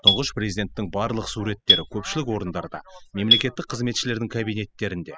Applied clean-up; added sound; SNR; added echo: classical method spectral subtraction.